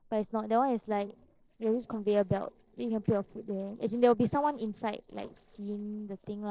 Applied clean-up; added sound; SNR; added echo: neural separator model SepFormer DNS4.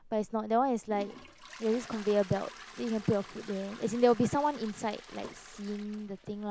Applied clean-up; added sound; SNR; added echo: none; Toilet flush; 18 dB; none.